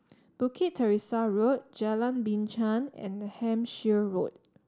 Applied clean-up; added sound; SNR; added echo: none; none; none; none.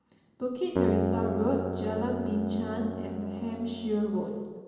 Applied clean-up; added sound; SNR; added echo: none; Keyboard (musical); 2 dB; reverberation time 1.3 s.